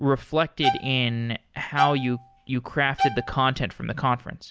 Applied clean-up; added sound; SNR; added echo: none; Bowed string instrument; 4 dB; none.